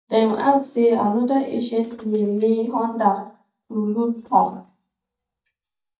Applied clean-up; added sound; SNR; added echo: neural mask model DeepFilterNet 3.